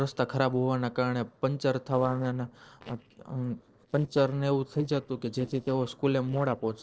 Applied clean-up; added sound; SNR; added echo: neural separator model SepFormer DNS4.